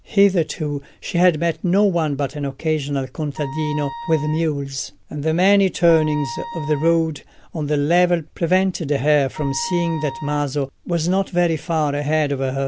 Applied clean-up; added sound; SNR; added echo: none; Wind instrument, woodwind instrument; 12 dB; none.